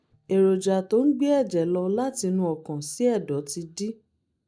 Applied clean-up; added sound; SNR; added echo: neural mask model DeepFilterNet 3.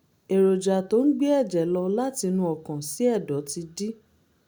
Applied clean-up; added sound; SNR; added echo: none; none; none; none.